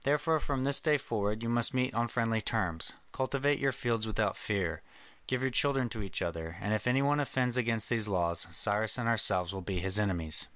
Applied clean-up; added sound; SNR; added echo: none; none; none; none.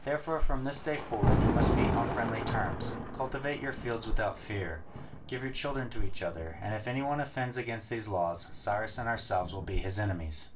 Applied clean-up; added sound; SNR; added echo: none; Thunder; 3 dB; reverberation time 0.2 s.